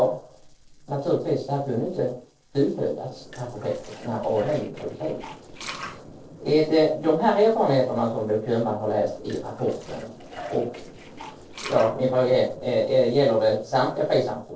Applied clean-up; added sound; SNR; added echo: neural separator model SepFormer DNS4.